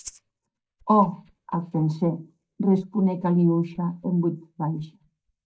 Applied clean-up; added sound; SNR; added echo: neural mask model DeepFilterNet 3.